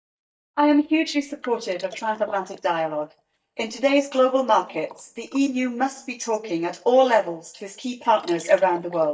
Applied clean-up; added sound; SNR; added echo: neural mask model DeepFilterNet 3.